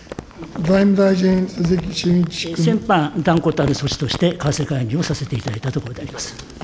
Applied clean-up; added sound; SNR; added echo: none; Crumpling, crinkling; 15 dB; none.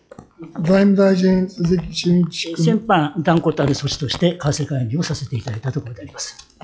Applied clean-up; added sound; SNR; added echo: classical method log-MMSE.